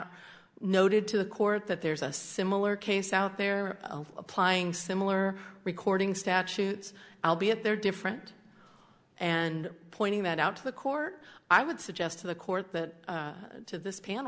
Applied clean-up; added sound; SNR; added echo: none; none; none; none.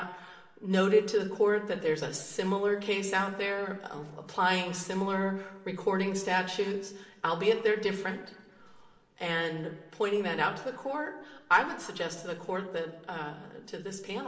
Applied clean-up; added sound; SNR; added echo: none; none; none; reverberation time 0.8 s.